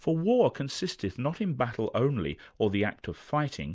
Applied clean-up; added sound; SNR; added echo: none; none; none; none.